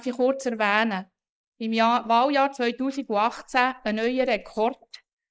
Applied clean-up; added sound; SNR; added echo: neural mask model Resemble Enhance denoiser.